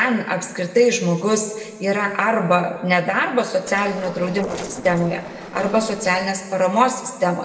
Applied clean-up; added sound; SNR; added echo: neural separator model SepFormer DNS4.